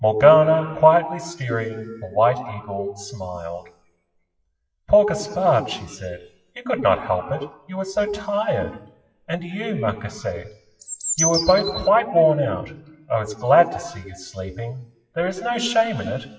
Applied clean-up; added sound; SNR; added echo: classical method WPE with log-MMSE.